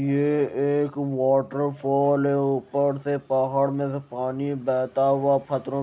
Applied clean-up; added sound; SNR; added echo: none; none; none; none.